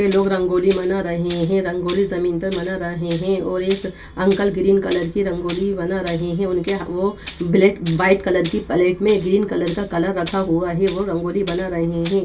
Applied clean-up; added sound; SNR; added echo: none; Tools; 17 dB; reverberation time 0.2 s.